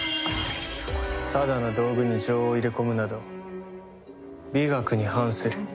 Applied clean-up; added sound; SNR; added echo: none; none; none; none.